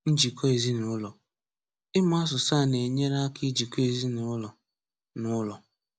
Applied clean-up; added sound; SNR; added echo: none; none; none; none.